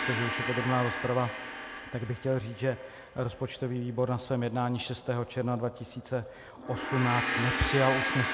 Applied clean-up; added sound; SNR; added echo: none; Gong; 5 dB; none.